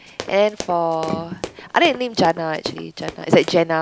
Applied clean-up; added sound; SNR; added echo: none; Run; 13 dB; none.